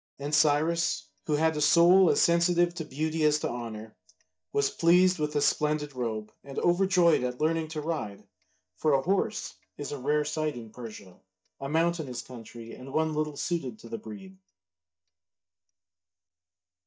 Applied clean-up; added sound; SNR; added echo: neural mask model DeepFilterNet 3.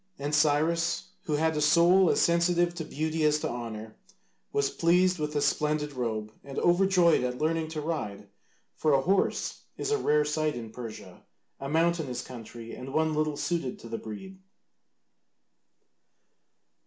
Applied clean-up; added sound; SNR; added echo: none; none; none; none.